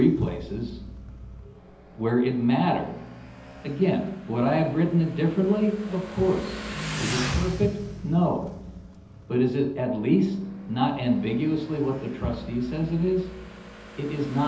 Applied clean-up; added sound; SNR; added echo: none; Motorcycle; 13 dB; reverberation time 0.8 s.